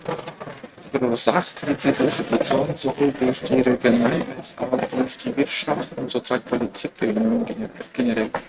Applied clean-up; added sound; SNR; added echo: neural mask model RNNoise.